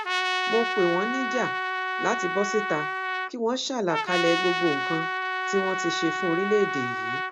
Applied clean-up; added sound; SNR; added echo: none; Trumpet; 0 dB; none.